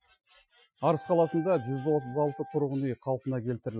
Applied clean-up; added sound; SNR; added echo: classical method Wiener filter.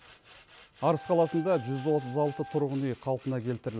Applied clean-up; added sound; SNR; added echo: none; Wind instrument, woodwind instrument + Sawing; 18 dB; none.